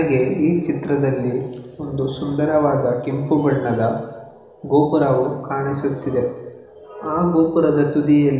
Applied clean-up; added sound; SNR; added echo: none; none; none; reverberation time 1.1 s.